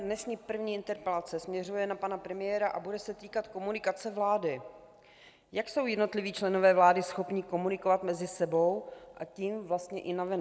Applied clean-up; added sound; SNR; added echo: none; none; none; none.